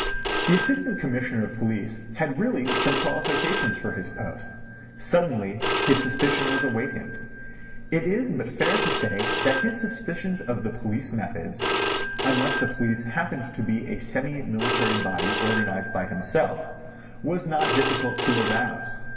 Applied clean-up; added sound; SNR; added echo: none; Telephone; -3 dB; reverberation time 2.5 s.